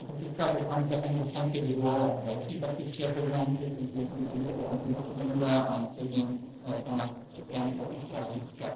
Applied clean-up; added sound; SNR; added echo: neural separator model SepFormer DNS4.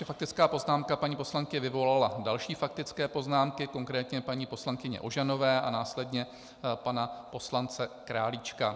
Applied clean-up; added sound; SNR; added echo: none; none; none; none.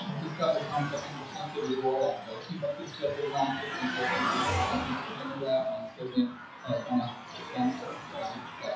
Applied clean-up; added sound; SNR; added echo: classical method WPE with log-MMSE.